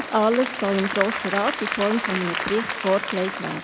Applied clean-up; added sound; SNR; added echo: none; Applause / Crowd; 5 dB; none.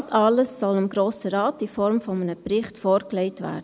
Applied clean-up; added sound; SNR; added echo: none; none; none; none.